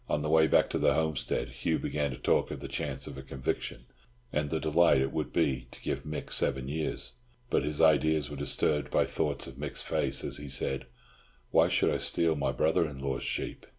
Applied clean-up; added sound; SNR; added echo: none; none; none; none.